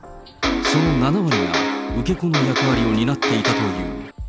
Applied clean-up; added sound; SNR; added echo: none; Electric guitar; 0 dB; none.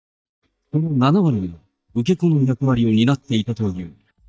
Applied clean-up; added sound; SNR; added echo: neural mask model DeepFilterNet 3.